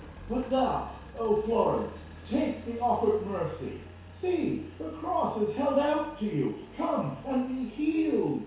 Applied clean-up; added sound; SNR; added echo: none; Engine; 17 dB; reverberation time 0.6 s.